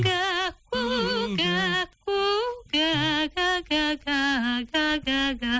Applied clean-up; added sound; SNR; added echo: none; none; none; none.